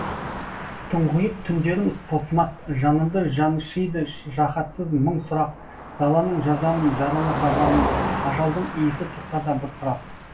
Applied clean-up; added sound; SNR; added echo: none; Car passing by; 8 dB; reverberation time 0.3 s.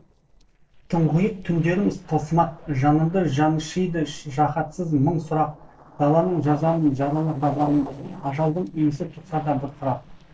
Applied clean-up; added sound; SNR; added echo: neural separator model SepFormer DNS4.